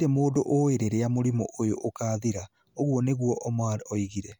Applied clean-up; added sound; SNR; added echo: none; none; none; none.